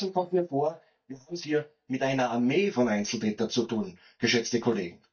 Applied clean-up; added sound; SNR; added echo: neural mask model DeepFilterNet 3.